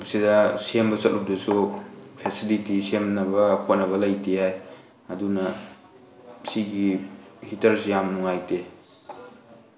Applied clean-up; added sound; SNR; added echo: none; none; none; none.